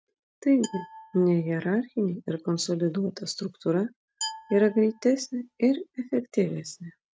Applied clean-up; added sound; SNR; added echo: neural mask model RNNoise.